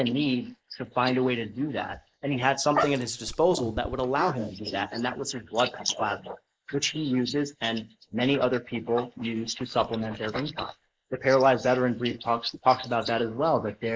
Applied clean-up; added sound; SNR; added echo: neural mask model Resemble Enhance denoiser.